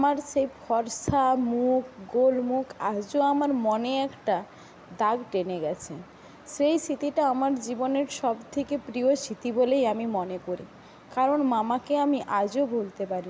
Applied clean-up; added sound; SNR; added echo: none; none; none; none.